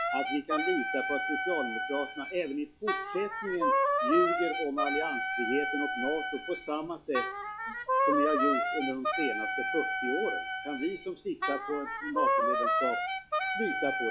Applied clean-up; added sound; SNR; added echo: classical method log-MMSE.